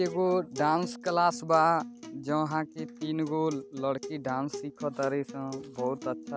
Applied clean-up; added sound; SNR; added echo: none; Acoustic guitar; 13 dB; none.